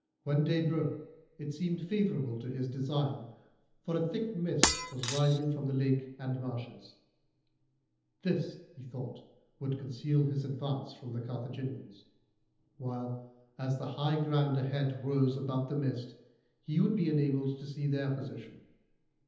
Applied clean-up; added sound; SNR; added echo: none; Shatter; 0 dB; reverberation time 0.9 s.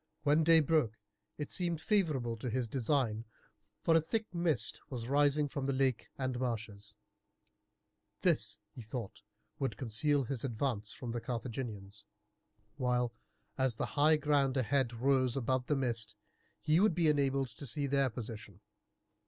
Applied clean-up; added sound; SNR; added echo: none; none; none; none.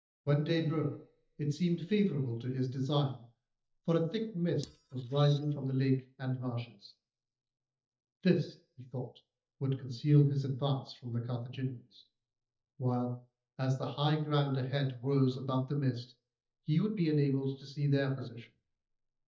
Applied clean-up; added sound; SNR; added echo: neural mask model DeepFilterNet 3.